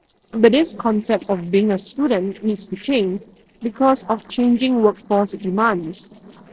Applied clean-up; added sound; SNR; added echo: neural separator model SepFormer DNS4.